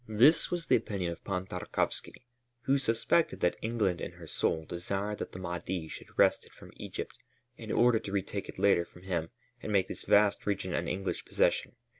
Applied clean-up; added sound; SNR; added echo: none; none; none; none.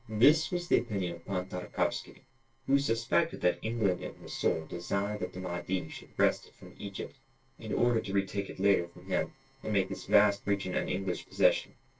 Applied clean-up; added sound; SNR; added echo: neural separator model SepFormer DNS4.